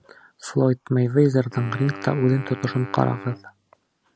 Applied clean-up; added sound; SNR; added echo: none; Wind instrument, woodwind instrument; 16 dB; none.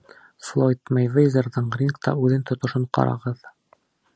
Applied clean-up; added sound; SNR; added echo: none; none; none; none.